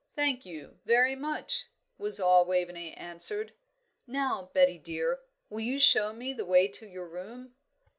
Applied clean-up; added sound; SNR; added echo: none; none; none; none.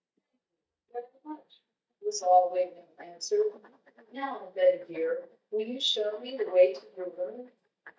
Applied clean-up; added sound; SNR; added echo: neural mask model DeepFilterNet 3.